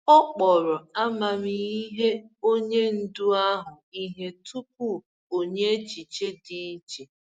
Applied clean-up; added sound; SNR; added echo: none; none; none; none.